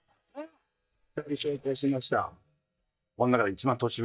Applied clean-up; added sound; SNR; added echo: neural mask model DeepFilterNet 3.